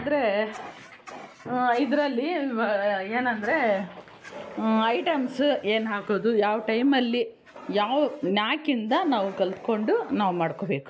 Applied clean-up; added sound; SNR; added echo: none; Fire; 20 dB; none.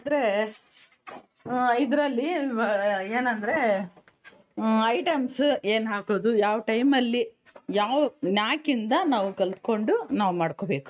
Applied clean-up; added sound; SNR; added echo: neural mask model RNNoise.